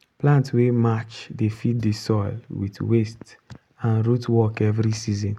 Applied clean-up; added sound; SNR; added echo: none; none; none; none.